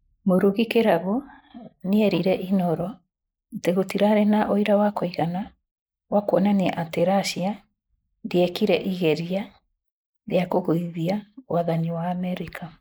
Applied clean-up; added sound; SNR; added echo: neural mask model Resemble Enhance denoiser.